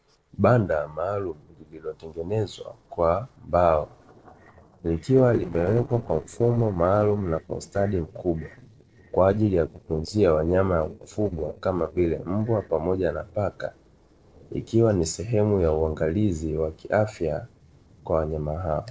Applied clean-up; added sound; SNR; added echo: neural separator model SepFormer DNS4.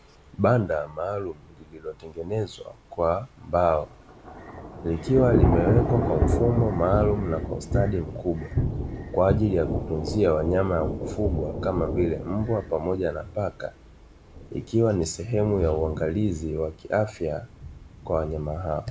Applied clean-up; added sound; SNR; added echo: none; Thunder / Rain; 4 dB; none.